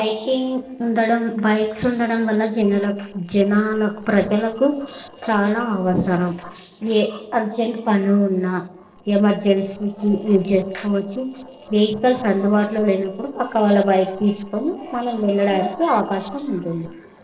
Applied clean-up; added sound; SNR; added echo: neural separator model SepFormer DNS4.